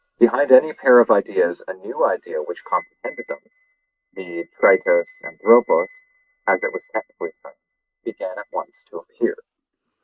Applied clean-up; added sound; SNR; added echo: neural mask model RNNoise.